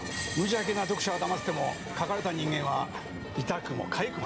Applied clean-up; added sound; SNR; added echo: none; Screech; 11 dB; none.